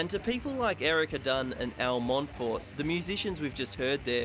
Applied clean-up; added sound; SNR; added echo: none; none; none; none.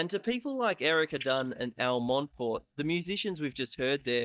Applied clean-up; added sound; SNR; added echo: neural mask model DeepFilterNet 3.